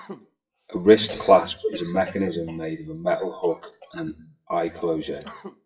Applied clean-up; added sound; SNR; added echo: classical method WPE with log-MMSE.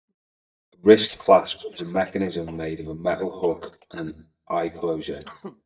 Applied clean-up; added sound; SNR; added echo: neural mask model DeepFilterNet 3.